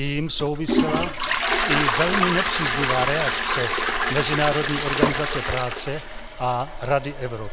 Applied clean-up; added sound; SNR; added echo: none; Toilet flush; -2 dB; none.